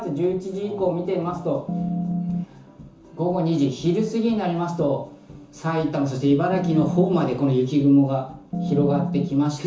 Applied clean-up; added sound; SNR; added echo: none; Organ; 2 dB; reverberation time 0.9 s.